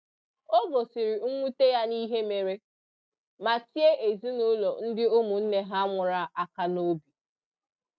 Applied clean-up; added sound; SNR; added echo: none; none; none; none.